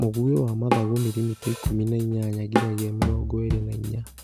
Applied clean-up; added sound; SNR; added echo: none; Drum kit; 5 dB; none.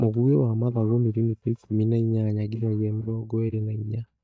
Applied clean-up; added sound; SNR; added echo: neural mask model DeepFilterNet 3.